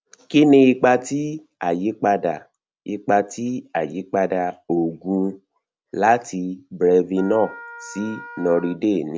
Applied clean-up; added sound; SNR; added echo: none; Wind instrument, woodwind instrument; 18 dB; none.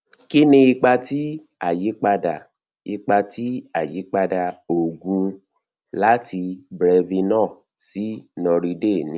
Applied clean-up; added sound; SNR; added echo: none; none; none; none.